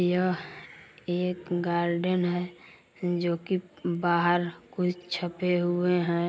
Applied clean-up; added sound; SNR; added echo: none; none; none; none.